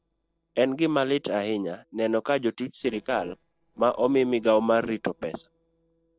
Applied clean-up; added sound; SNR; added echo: neural separator model SepFormer DNS4.